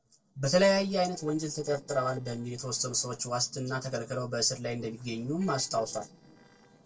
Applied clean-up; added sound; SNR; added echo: neural separator model SepFormer DNS4.